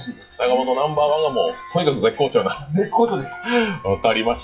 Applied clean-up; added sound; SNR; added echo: classical method WPE with log-MMSE.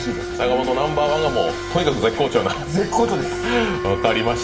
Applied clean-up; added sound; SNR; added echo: none; Wind instrument, woodwind instrument; 8 dB; reverberation time 0.7 s.